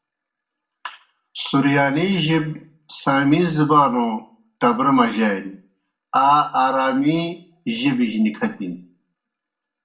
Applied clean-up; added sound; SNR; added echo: none; none; none; reverberation time 0.4 s.